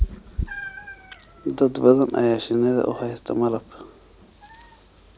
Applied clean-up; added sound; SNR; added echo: none; Meow; 11 dB; none.